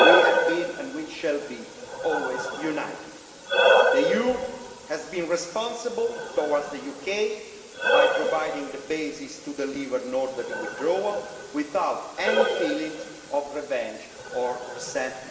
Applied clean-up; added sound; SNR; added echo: none; Breathing; -3 dB; reverberation time 1.3 s.